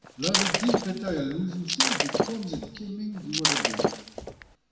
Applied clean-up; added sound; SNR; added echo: none; Shatter; -3 dB; reverberation time 0.9 s.